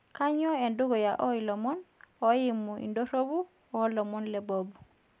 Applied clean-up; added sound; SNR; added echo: none; none; none; none.